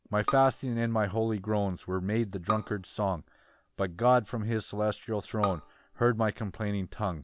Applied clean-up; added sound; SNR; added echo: none; Bowed string instrument; 13 dB; none.